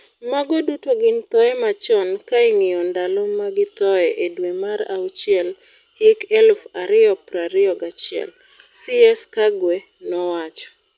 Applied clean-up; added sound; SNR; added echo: none; none; none; none.